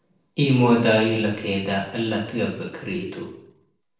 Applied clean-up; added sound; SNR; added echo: none; none; none; reverberation time 0.7 s.